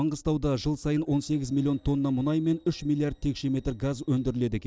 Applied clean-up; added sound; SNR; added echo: neural separator model SepFormer DNS4.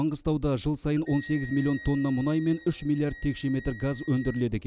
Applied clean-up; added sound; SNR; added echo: none; Wind instrument, woodwind instrument; 19 dB; none.